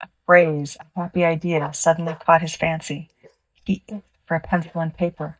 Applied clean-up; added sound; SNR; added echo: neural mask model DeepFilterNet 3.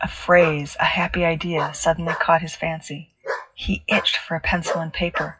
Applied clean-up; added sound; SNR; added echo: classical method WPE with log-MMSE.